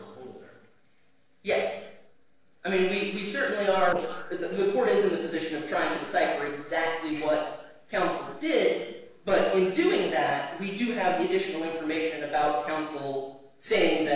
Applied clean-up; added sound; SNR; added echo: neural separator model SepFormer DNS4.